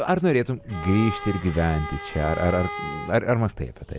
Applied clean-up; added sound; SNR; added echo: none; Bowed string instrument; 11 dB; none.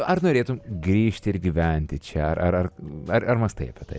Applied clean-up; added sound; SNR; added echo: none; none; none; none.